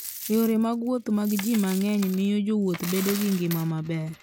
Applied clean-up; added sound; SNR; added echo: none; Coin (dropping); 13 dB; none.